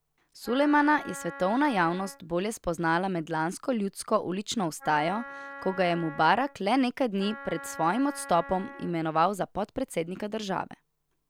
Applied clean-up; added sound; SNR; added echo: none; Wind instrument, woodwind instrument; 15 dB; none.